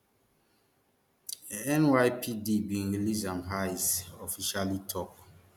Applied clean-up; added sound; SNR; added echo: none; none; none; none.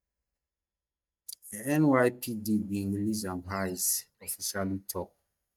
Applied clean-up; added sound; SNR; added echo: neural mask model DeepFilterNet 3.